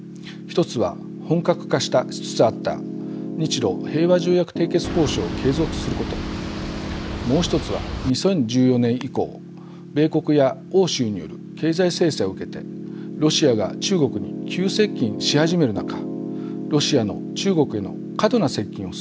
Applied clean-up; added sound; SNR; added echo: none; Boat, Water vehicle + Piano; 8 dB; none.